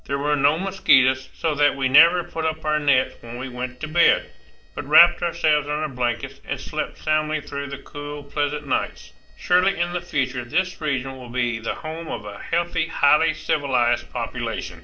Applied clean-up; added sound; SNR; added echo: neural separator model SepFormer DNS4.